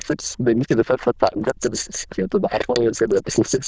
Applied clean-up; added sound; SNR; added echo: neural diffusion model UNIVERSE++.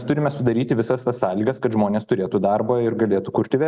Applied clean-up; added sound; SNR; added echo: none; none; none; none.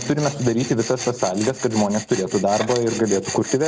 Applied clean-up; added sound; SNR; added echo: none; Tools; 11 dB; none.